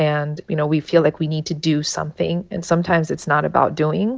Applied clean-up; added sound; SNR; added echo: none; none; none; none.